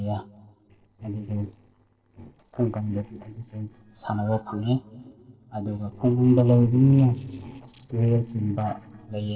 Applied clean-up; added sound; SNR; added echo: neural separator model SepFormer DNS4.